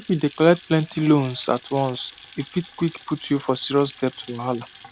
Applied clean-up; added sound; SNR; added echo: none; Sink (filling or washing) / Water tap, faucet / Splash, splatter; 16 dB; none.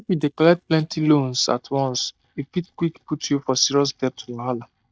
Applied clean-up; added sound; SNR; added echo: neural mask model DeepFilterNet 3.